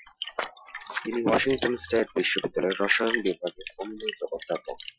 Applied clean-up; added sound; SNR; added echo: classical method Wiener filter.